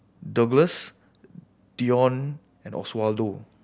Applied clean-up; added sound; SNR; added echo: none; none; none; none.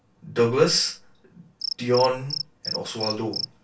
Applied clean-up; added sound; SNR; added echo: none; Cricket; 10 dB; reverberation time 0.2 s.